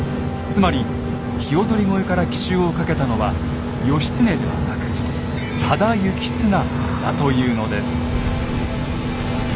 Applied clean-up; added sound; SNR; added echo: none; Boat, Water vehicle; 1 dB; none.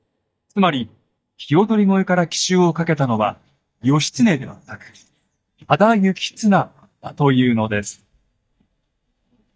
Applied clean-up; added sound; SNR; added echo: neural mask model DeepFilterNet 3.